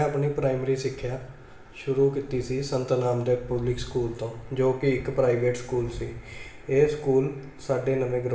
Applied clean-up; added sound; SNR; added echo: none; none; none; reverberation time 0.7 s.